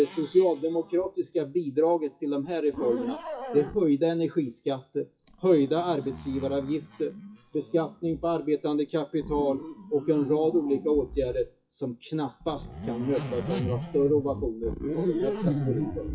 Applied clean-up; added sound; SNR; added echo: classical method WPE with log-MMSE.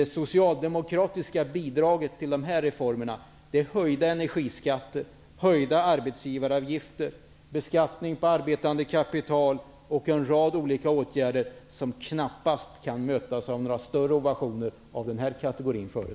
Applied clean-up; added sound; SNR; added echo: none; none; none; none.